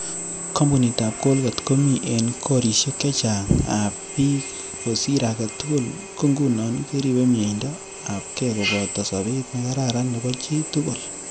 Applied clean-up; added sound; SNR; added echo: none; Drill; 8 dB; none.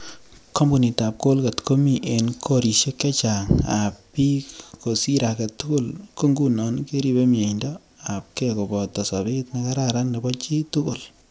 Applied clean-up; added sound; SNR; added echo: none; none; none; none.